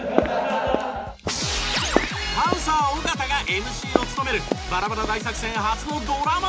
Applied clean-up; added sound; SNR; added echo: none; Walk, footsteps; 6 dB; none.